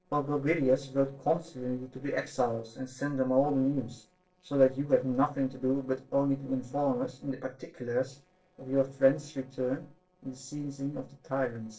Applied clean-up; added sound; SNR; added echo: neural separator model SepFormer DNS4.